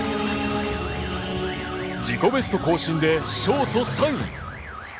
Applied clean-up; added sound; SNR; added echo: none; Alarm / Car; 15 dB; none.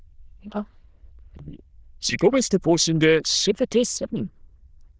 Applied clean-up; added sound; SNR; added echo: neural diffusion model UNIVERSE++.